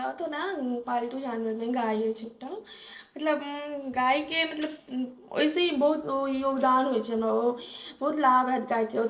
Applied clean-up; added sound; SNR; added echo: neural separator model SepFormer DNS4.